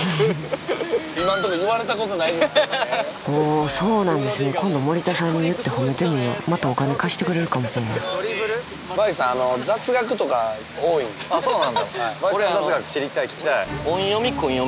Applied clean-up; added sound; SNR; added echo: none; Vehicle; 15 dB; none.